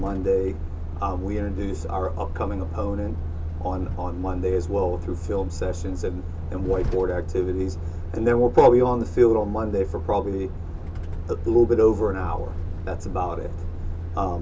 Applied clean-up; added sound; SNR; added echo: none; Truck; 4 dB; reverberation time 0.2 s.